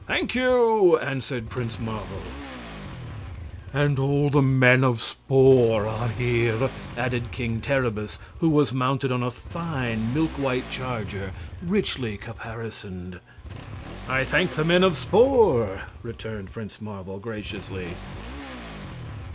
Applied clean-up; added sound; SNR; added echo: none; Motorcycle / Accelerating, revving, vroom; 14 dB; none.